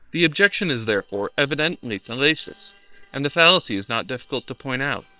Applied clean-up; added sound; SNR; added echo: neural separator model SepFormer WHAM!.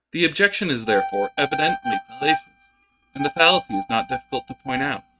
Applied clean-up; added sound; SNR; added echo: neural mask model RNNoise.